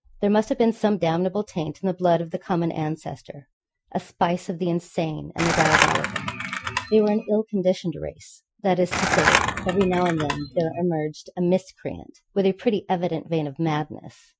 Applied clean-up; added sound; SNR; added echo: classical method Wiener filter.